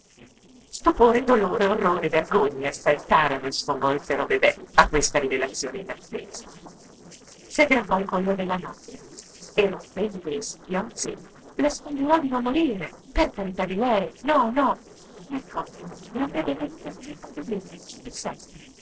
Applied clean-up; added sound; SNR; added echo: neural separator model SepFormer DNS4.